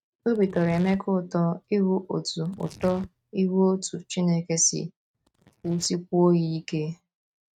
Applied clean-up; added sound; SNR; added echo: neural mask model RNNoise.